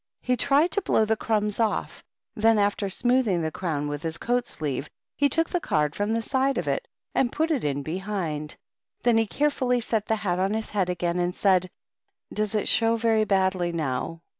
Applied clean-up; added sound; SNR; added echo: none; none; none; none.